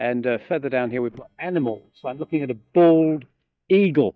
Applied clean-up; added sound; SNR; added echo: neural mask model DeepFilterNet 3.